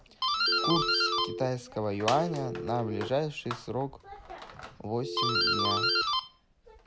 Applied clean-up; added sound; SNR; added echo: none; Telephone + Doorbell; -2 dB; none.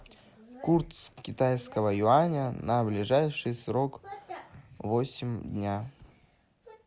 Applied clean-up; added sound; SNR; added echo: none; none; none; none.